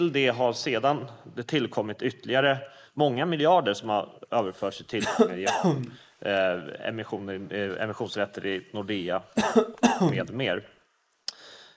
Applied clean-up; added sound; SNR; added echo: neural mask model Resemble Enhance denoiser.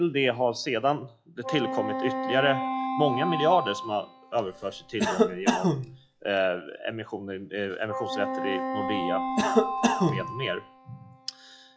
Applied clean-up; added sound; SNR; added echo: classical method log-MMSE.